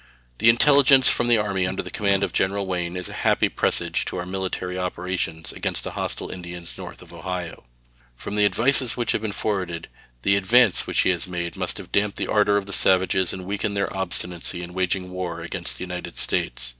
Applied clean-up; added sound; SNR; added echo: neural separator model SepFormer DNS4.